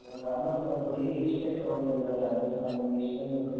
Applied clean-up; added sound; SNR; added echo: neural separator model SepFormer DNS4.